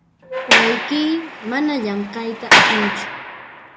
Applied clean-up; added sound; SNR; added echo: none; Sliding door; -4 dB; none.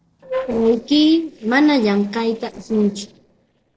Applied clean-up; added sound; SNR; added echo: neural separator model SepFormer DNS4.